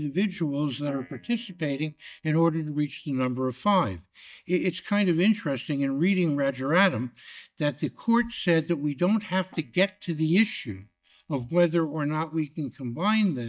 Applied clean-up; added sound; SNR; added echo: neural mask model DeepFilterNet 3.